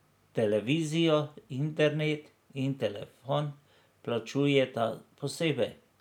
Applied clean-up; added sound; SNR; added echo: none; none; none; none.